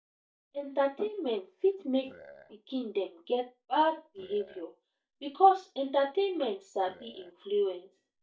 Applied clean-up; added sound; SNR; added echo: neural mask model DeepFilterNet 3.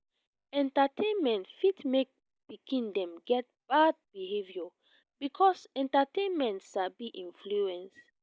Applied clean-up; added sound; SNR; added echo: none; none; none; none.